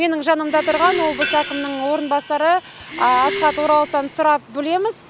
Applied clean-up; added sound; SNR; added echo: none; Crash cymbal / Hi-hat + Breathing; 9 dB; none.